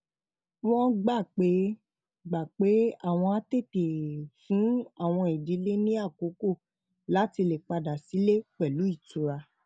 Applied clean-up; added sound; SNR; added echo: none; none; none; none.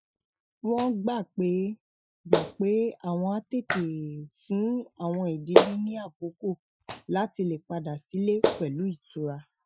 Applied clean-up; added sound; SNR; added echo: classical method Wiener filter.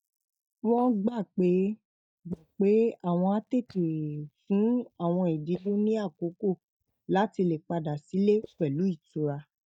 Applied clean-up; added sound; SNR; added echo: neural mask model DeepFilterNet 3.